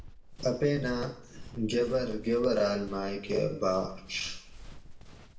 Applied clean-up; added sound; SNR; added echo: none; Run; 14 dB; reverberation time 0.6 s.